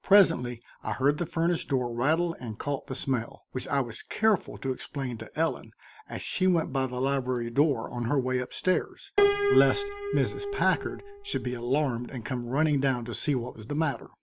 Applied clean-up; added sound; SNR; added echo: none; Piano; 3 dB; none.